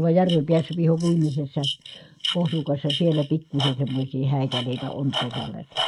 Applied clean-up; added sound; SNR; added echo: neural mask model Resemble Enhance denoiser.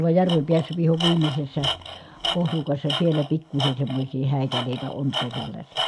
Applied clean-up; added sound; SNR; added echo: none; Tools; 8 dB; none.